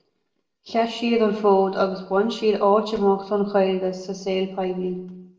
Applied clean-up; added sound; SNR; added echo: none; none; none; reverberation time 0.6 s.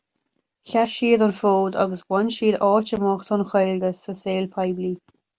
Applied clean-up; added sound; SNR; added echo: none; none; none; none.